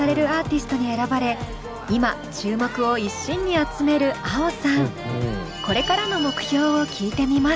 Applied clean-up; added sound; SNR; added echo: none; none; none; none.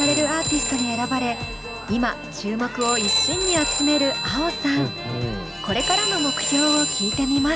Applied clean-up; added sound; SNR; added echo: none; Telephone; 3 dB; none.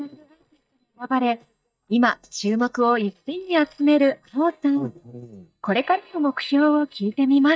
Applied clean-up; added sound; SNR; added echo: neural mask model DeepFilterNet 3.